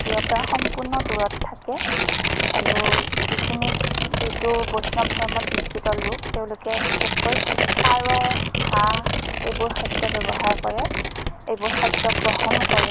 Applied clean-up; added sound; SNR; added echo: none; Tearing; -4 dB; none.